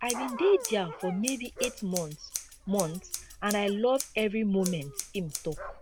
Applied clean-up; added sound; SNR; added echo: none; Dog + Scissors; 9 dB; none.